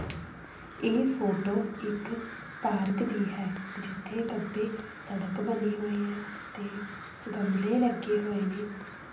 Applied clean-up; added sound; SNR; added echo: none; Crow; 13 dB; reverberation time 0.6 s.